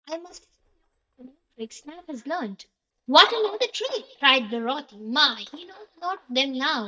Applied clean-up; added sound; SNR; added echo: neural mask model DeepFilterNet 3.